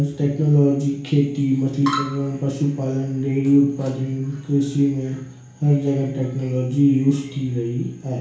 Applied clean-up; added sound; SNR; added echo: none; none; none; reverberation time 0.6 s.